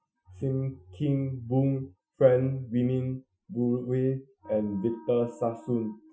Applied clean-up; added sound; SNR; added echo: classical method Wiener filter.